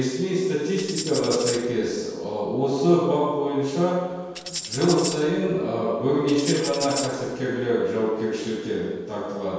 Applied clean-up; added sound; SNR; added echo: none; Tambourine; 11 dB; reverberation time 1.2 s.